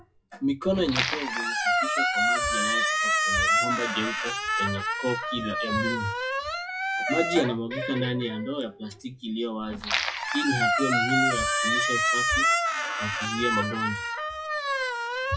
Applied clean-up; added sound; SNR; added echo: classical method WPE with log-MMSE.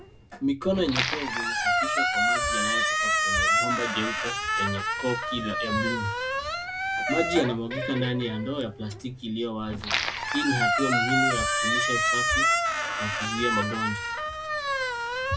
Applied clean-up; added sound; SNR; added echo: none; Squeak; -4 dB; reverberation time 0.2 s.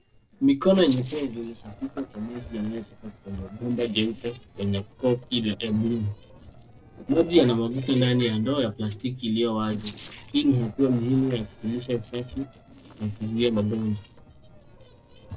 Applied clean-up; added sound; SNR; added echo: neural separator model SepFormer DNS4.